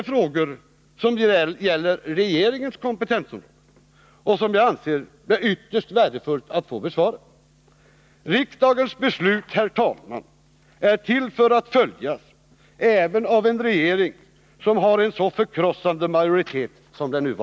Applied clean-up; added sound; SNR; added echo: none; none; none; none.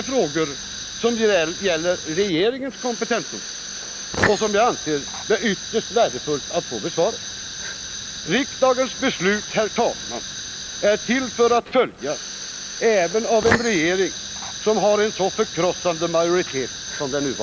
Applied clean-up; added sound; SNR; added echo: none; Fire; 8 dB; none.